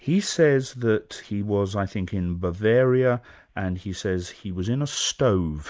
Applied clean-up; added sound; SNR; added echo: none; none; none; none.